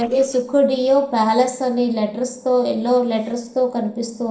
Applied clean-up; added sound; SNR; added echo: neural separator model SepFormer DNS4.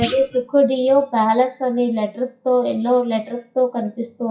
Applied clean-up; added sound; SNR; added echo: classical method WPE with log-MMSE.